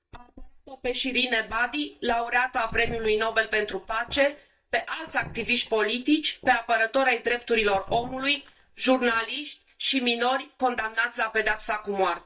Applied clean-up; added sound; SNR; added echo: neural mask model DeepFilterNet 3.